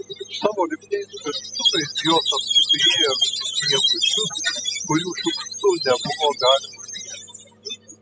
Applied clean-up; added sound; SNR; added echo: classical method spectral subtraction.